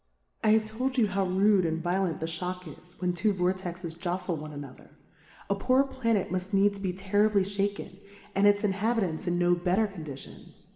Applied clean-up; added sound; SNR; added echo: none; none; none; reverberation time 1.5 s.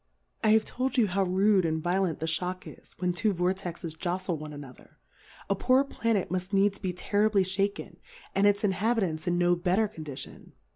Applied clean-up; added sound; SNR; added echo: none; none; none; none.